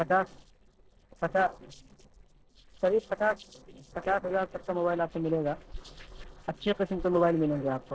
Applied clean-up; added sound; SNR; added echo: neural separator model SepFormer DNS4.